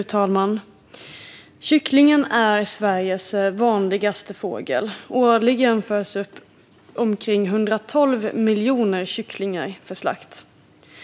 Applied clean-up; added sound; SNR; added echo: none; none; none; none.